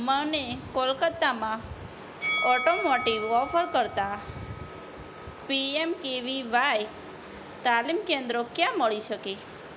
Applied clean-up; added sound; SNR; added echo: none; Bell; 11 dB; none.